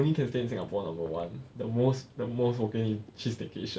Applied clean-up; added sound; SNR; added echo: none; none; none; none.